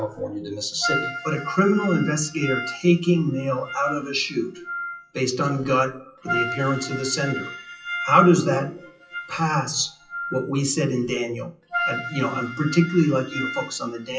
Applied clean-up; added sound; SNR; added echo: classical method WPE with log-MMSE.